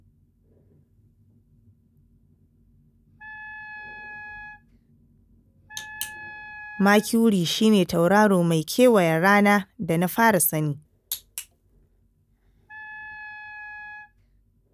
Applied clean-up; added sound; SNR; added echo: none; Wind instrument, woodwind instrument; 16 dB; none.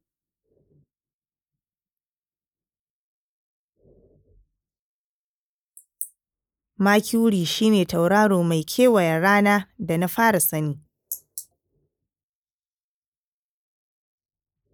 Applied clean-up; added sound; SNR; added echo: neural mask model Resemble Enhance denoiser.